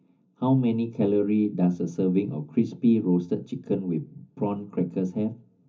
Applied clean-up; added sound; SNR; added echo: none; none; none; reverberation time 0.3 s.